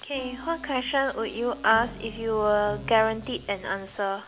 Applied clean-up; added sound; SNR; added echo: none; Piano; 15 dB; none.